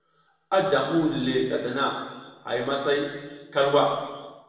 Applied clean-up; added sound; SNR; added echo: none; none; none; reverberation time 1.3 s.